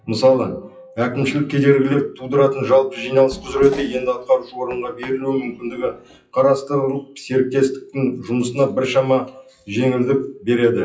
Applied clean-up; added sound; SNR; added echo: classical method WPE with log-MMSE.